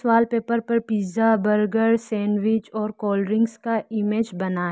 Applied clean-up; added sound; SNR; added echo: none; none; none; none.